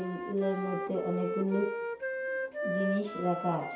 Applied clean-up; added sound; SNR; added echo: none; Wind instrument, woodwind instrument; 3 dB; reverberation time 0.6 s.